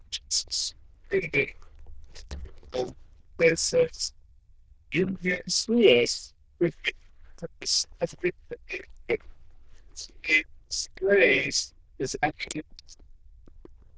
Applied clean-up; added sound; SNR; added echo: neural diffusion model UNIVERSE++.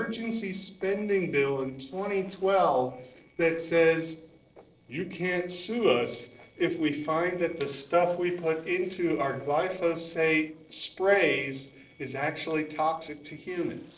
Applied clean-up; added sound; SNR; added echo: neural separator model SepFormer DNS4.